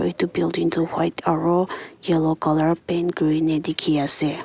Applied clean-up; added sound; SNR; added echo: none; none; none; none.